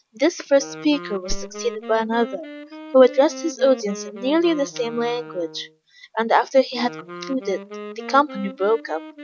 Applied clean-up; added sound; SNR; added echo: none; Wind instrument, woodwind instrument; 15 dB; none.